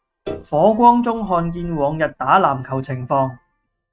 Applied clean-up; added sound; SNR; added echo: neural mask model RNNoise.